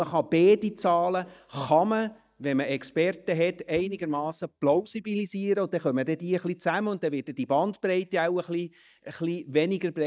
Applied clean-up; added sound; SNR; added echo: neural mask model DeepFilterNet 3.